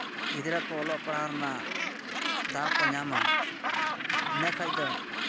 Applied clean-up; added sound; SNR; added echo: none; Gull, seagull; -5 dB; none.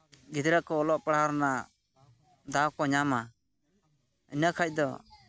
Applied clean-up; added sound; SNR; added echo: none; none; none; none.